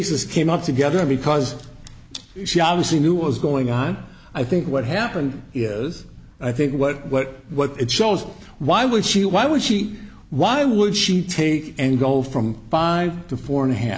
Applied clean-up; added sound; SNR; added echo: none; none; none; none.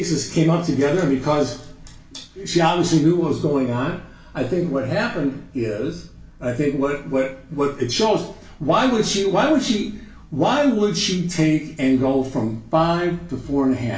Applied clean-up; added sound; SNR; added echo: none; Bowed string instrument; 17 dB; reverberation time 0.2 s.